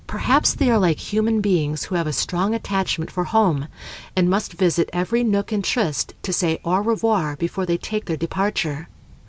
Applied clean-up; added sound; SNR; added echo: none; Thunder; 18 dB; none.